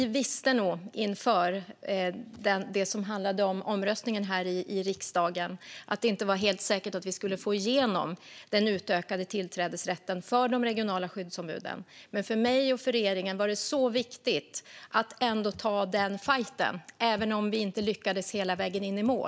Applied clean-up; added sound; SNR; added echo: none; none; none; none.